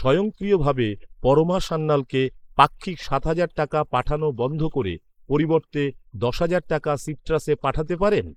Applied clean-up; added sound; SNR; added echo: neural mask model Resemble Enhance denoiser.